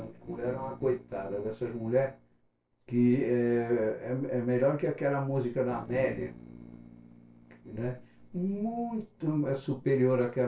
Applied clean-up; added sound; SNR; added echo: neural separator model SepFormer DNS4.